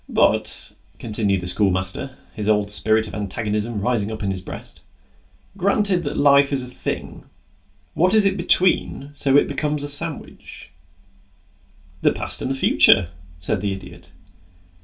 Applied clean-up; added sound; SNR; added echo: none; none; none; reverberation time 0.2 s.